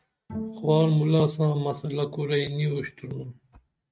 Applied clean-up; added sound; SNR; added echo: neural mask model RNNoise.